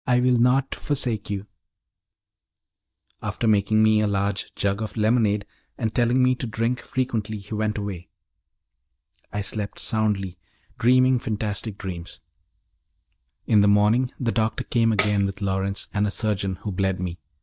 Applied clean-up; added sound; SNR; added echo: neural mask model DeepFilterNet 3.